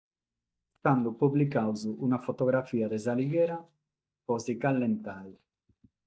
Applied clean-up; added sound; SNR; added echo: neural mask model DeepFilterNet 3.